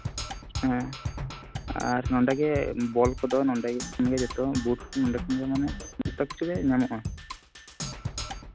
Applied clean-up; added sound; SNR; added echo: none; Percussion; 8 dB; none.